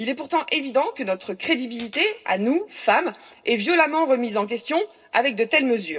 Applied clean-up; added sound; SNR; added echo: neural separator model SepFormer DNS4.